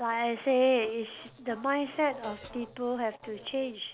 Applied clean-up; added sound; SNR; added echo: none; Hi-hat; 19 dB; none.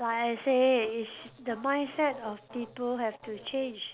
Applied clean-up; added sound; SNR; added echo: none; none; none; none.